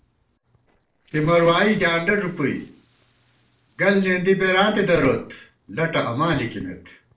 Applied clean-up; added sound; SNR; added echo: neural separator model SepFormer DNS4.